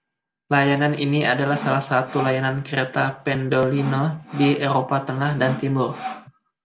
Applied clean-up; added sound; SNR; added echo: none; Sawing; 12 dB; none.